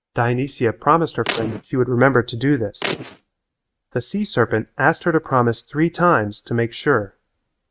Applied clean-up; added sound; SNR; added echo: neural mask model RNNoise.